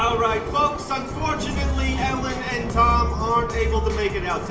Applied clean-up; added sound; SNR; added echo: none; Thunder; 8 dB; reverberation time 1.3 s.